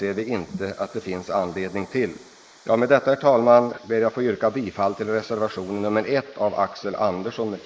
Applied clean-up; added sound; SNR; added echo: neural mask model Resemble Enhance denoiser.